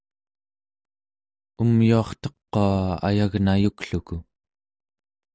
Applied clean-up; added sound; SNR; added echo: none; none; none; none.